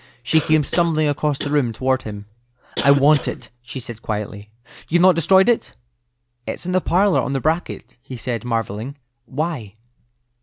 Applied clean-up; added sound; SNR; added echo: none; Cough; 12 dB; none.